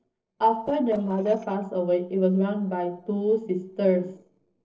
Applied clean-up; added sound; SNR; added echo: neural separator model SepFormer DNS4.